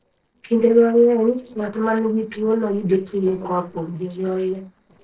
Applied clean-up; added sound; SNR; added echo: neural separator model SepFormer DNS4.